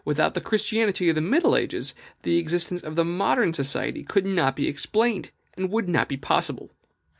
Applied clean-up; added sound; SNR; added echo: none; none; none; none.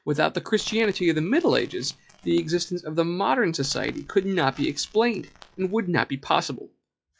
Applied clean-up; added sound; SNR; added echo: classical method log-MMSE.